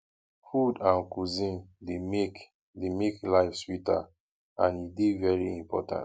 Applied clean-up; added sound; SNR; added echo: none; none; none; none.